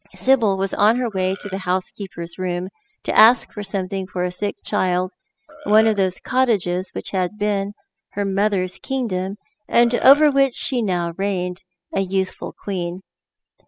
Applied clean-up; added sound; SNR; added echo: classical method spectral subtraction.